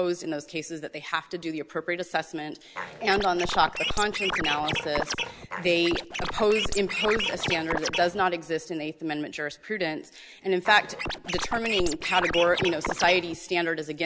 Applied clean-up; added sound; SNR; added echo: none; Scratching (performance technique); 3 dB; none.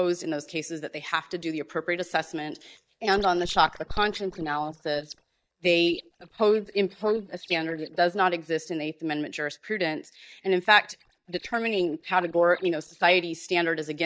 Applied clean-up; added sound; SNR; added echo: neural mask model DeepFilterNet 3.